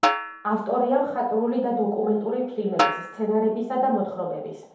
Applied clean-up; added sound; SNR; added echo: none; Snare drum; 5 dB; reverberation time 0.8 s.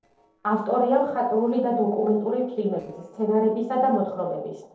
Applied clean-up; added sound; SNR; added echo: neural separator model SepFormer DNS4.